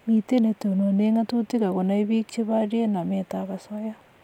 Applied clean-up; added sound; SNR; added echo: none; none; none; none.